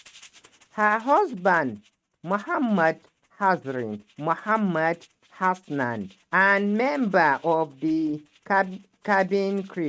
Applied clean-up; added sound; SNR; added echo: neural mask model RNNoise.